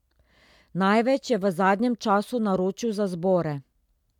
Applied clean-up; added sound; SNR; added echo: none; none; none; none.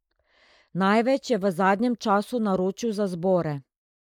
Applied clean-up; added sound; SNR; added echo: neural mask model Resemble Enhance denoiser.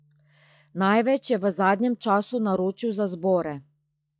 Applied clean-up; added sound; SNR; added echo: classical method log-MMSE.